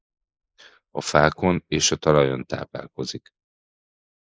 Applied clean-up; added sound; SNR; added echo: neural mask model Resemble Enhance denoiser.